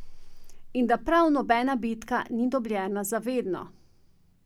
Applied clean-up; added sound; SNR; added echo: none; none; none; none.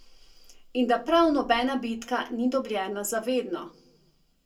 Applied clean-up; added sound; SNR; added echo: none; none; none; reverberation time 0.2 s.